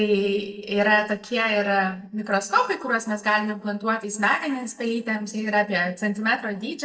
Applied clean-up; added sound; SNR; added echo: neural mask model DeepFilterNet 3.